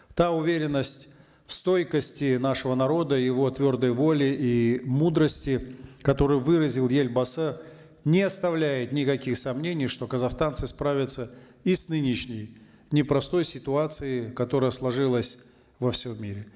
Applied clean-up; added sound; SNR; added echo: none; none; none; none.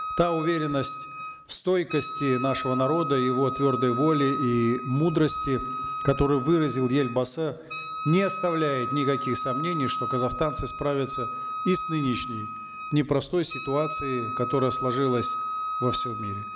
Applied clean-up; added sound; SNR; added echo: none; Wind instrument, woodwind instrument; 6 dB; none.